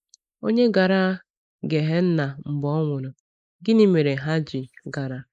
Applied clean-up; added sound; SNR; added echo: neural mask model Resemble Enhance denoiser.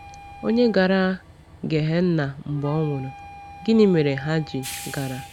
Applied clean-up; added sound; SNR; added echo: none; Train + Wind instrument, woodwind instrument; 17 dB; none.